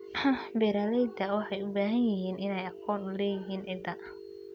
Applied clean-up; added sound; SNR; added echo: none; Telephone; 14 dB; none.